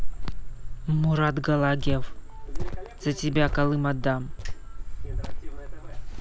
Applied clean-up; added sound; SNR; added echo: none; Cricket; 0 dB; none.